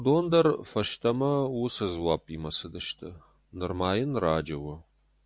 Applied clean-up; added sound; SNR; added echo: none; none; none; none.